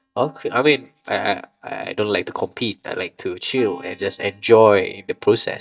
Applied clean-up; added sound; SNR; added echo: neural mask model DeepFilterNet 3.